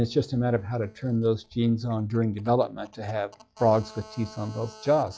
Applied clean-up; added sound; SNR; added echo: classical method log-MMSE.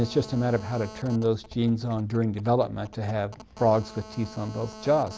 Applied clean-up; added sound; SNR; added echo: none; Telephone; 19 dB; none.